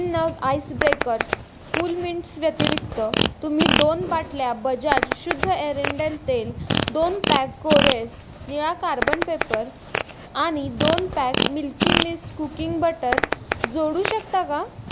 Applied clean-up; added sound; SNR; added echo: none; Fart; 2 dB; none.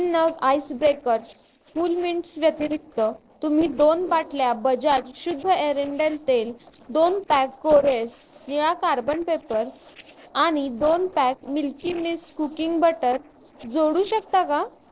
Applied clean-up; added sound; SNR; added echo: neural separator model SepFormer DNS4.